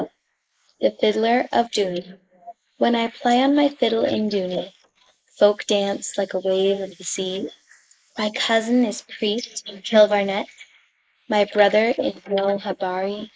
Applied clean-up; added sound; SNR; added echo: neural mask model Resemble Enhance denoiser.